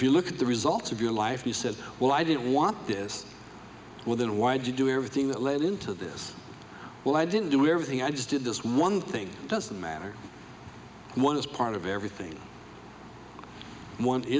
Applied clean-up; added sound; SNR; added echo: none; none; none; none.